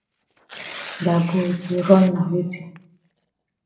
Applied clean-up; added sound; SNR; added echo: none; Tearing; 16 dB; reverberation time 0.5 s.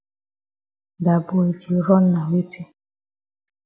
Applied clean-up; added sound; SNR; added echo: none; none; none; none.